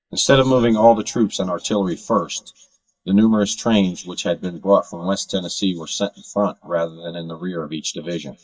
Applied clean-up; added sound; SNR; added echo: neural mask model DeepFilterNet 3.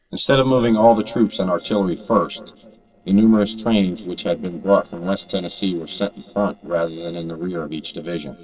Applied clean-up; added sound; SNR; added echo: neural separator model SepFormer DNS4.